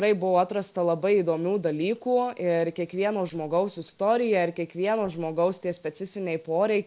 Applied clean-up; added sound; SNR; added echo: neural separator model SepFormer DNS4.